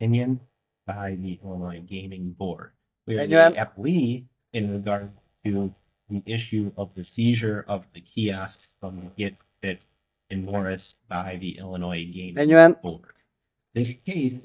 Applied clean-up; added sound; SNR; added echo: neural mask model DeepFilterNet 3.